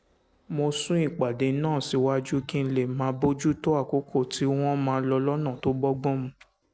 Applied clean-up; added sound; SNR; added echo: none; none; none; none.